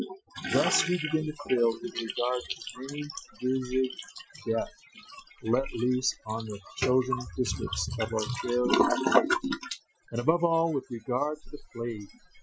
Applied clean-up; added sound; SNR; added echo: classical method Wiener filter.